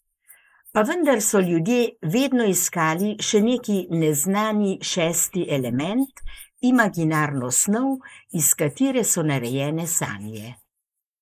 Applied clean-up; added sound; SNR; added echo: neural mask model Resemble Enhance denoiser.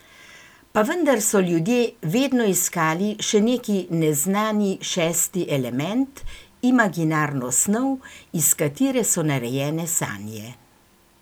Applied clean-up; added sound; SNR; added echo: none; none; none; none.